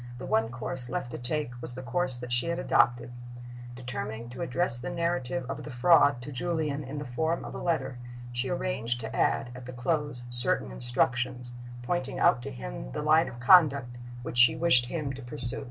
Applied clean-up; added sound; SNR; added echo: none; none; none; none.